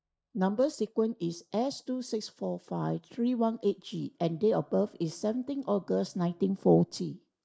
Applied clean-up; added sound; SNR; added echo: neural mask model Resemble Enhance denoiser.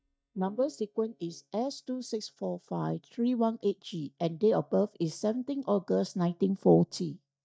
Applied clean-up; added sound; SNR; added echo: neural mask model DeepFilterNet 3.